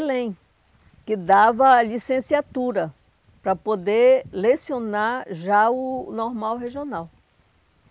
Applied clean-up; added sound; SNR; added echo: none; none; none; none.